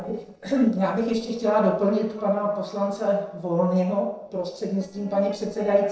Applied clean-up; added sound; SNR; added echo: neural separator model SepFormer DNS4.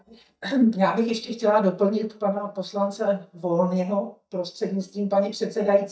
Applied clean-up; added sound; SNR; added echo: neural mask model DeepFilterNet 3.